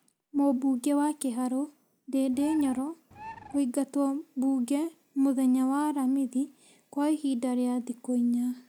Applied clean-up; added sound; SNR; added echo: none; Bird; 16 dB; none.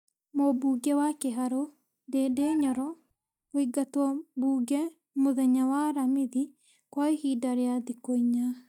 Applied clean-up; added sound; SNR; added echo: neural mask model DeepFilterNet 3.